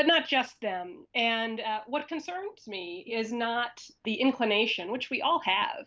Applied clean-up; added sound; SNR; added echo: none; none; none; none.